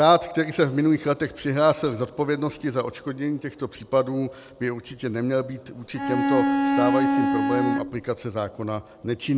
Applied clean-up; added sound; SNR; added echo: none; Bowed string instrument; -2 dB; none.